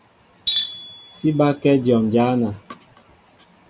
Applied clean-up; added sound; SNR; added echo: none; Tools; 10 dB; none.